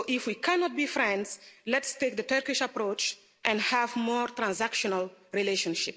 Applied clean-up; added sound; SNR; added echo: none; none; none; none.